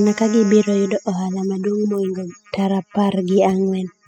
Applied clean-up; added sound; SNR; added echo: classical method spectral subtraction.